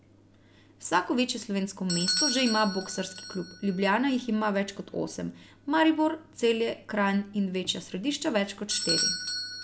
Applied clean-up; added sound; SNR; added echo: none; Bell / Doorbell; 8 dB; none.